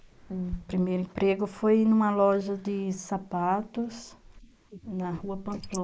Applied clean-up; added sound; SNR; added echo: neural mask model Resemble Enhance denoiser.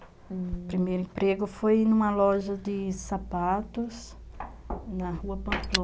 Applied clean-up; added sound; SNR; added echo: none; Fire; 16 dB; none.